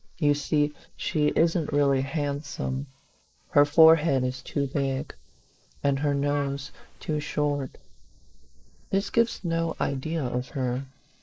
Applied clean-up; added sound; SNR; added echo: neural mask model Resemble Enhance denoiser.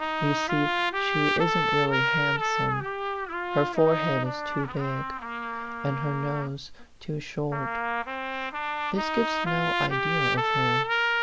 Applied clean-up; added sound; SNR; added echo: none; Trumpet; -2 dB; none.